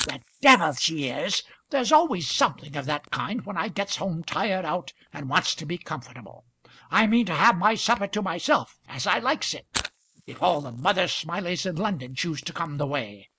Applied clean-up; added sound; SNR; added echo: neural mask model Resemble Enhance denoiser.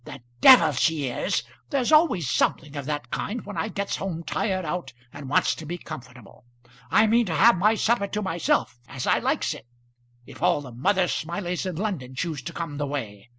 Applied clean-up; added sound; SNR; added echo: none; none; none; none.